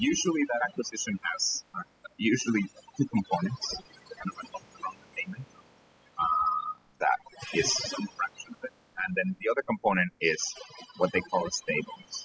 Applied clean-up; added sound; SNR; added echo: classical method spectral subtraction.